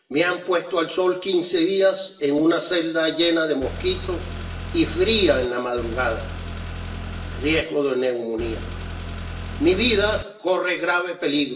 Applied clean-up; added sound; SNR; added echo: none; Car; 8 dB; reverberation time 0.7 s.